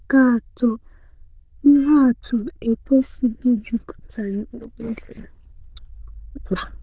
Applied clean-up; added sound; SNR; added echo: neural diffusion model UNIVERSE++.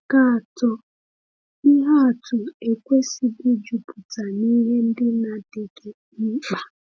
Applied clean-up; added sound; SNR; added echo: none; none; none; none.